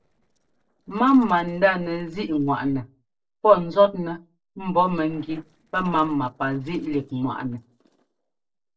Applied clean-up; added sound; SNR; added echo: neural separator model SepFormer DNS4.